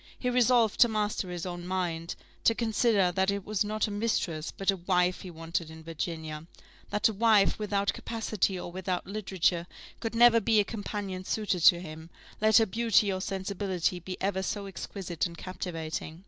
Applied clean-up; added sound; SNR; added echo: none; none; none; none.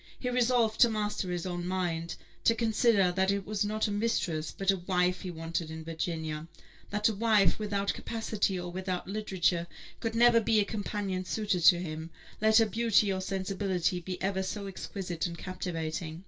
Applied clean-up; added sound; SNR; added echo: none; none; none; reverberation time 0.1 s.